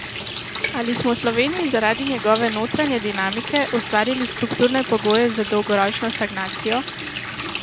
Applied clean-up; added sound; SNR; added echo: none; Water tap, faucet; 6 dB; none.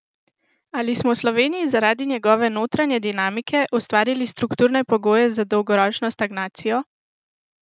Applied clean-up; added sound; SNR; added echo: none; none; none; none.